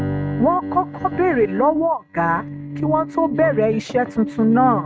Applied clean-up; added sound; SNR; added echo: neural mask model RNNoise.